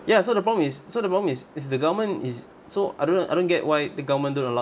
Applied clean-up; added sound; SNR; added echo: none; none; none; none.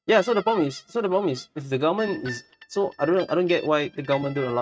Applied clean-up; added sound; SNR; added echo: neural mask model RNNoise.